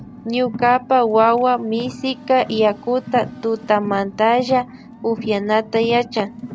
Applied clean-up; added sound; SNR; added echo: none; Car; 14 dB; none.